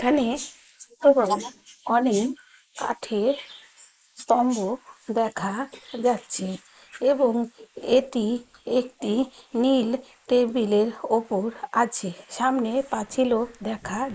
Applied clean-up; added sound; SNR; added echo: neural mask model Resemble Enhance denoiser.